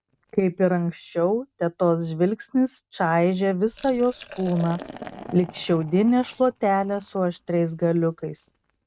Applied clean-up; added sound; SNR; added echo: neural mask model RNNoise.